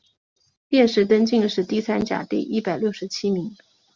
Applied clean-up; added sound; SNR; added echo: none; none; none; none.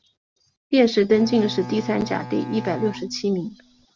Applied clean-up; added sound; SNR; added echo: none; Bowed string instrument; 13 dB; none.